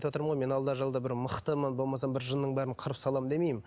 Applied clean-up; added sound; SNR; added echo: none; none; none; none.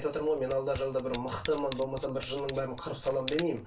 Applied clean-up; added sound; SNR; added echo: none; Camera; 13 dB; reverberation time 0.3 s.